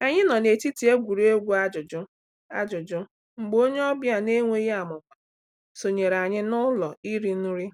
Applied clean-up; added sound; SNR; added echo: none; none; none; none.